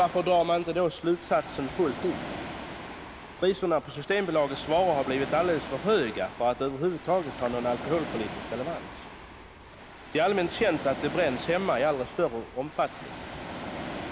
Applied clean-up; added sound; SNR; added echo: none; Ocean; 11 dB; none.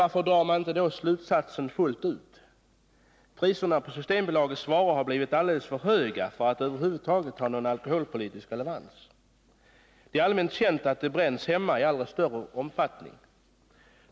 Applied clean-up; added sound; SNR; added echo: none; none; none; none.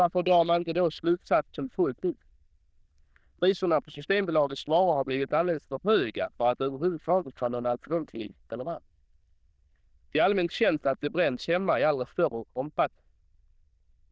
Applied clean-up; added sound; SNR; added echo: neural diffusion model UNIVERSE++.